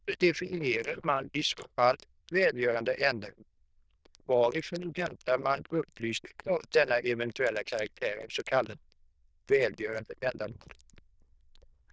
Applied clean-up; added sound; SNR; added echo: neural diffusion model UNIVERSE++.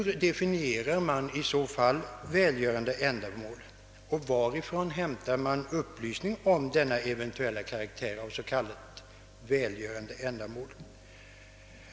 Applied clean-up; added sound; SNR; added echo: none; none; none; none.